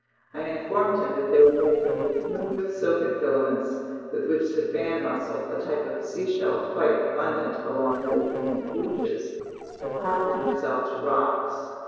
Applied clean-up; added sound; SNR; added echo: neural separator model SepFormer DNS4.